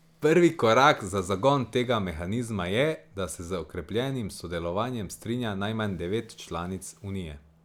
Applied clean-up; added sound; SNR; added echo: none; none; none; none.